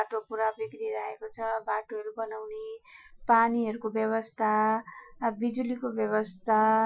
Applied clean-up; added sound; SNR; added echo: classical method Wiener filter.